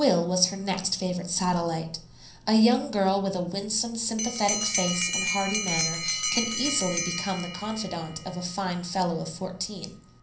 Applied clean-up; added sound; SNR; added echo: none; Bell; 7 dB; reverberation time 0.6 s.